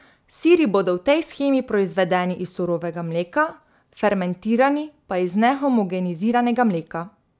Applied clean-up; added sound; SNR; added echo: none; none; none; none.